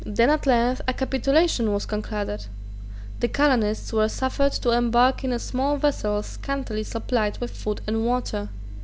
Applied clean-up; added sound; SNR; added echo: none; none; none; none.